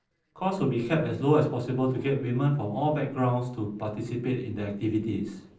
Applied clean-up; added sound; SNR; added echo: neural separator model SepFormer DNS4.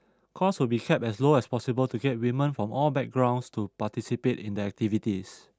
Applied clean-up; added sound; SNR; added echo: none; none; none; none.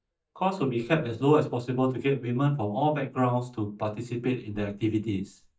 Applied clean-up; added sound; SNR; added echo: neural mask model DeepFilterNet 3.